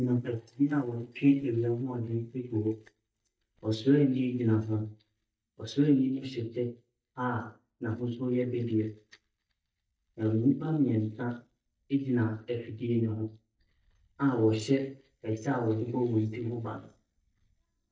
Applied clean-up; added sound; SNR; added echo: neural mask model DeepFilterNet 3.